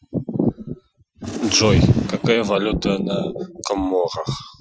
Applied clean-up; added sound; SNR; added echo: classical method Wiener filter.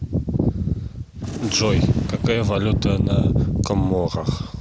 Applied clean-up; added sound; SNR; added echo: none; Gunshot, gunfire; 18 dB; none.